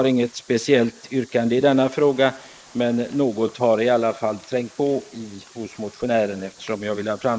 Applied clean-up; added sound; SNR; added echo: neural mask model Resemble Enhance denoiser.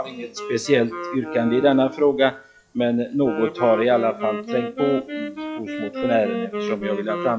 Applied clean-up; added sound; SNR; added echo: classical method log-MMSE.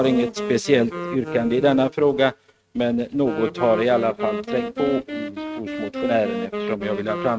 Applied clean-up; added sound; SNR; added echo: neural mask model RNNoise.